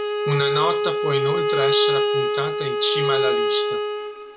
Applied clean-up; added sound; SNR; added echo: none; Bowed string instrument; -5 dB; none.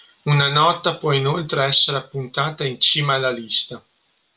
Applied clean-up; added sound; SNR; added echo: none; none; none; none.